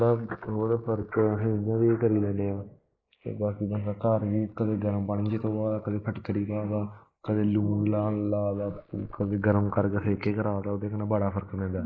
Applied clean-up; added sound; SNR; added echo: neural mask model Resemble Enhance denoiser.